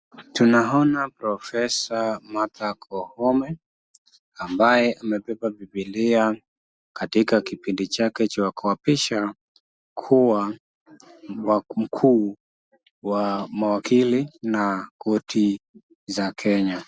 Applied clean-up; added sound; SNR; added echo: none; none; none; none.